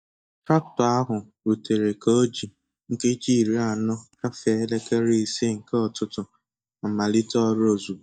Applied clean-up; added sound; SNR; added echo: neural mask model DeepFilterNet 3.